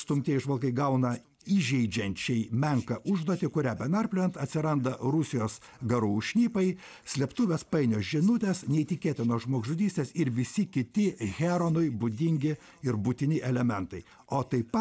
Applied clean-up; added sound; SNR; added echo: none; none; none; none.